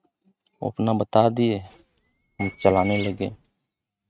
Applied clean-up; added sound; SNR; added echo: neural mask model RNNoise.